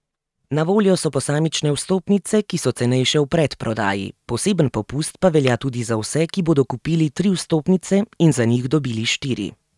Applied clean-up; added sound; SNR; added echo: neural mask model RNNoise.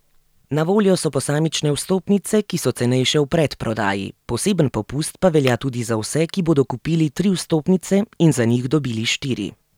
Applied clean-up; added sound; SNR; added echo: none; Tap / Glass; 16 dB; none.